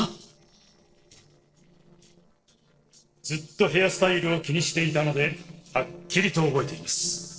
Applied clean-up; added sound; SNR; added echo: neural separator model SepFormer DNS4.